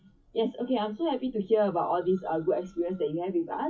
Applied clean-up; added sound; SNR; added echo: classical method WPE with log-MMSE.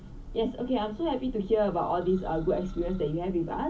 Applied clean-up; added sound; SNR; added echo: none; Church bell; 13 dB; reverberation time 0.3 s.